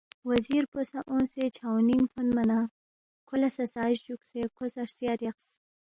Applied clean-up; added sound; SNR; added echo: none; none; none; none.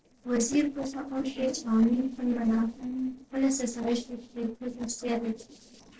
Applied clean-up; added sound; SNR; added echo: neural separator model SepFormer DNS4.